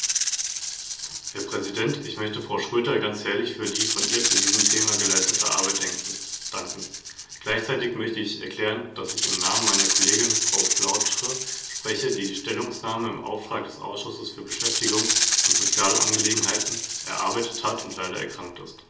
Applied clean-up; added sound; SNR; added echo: none; Rattle (instrument); -3 dB; reverberation time 0.2 s.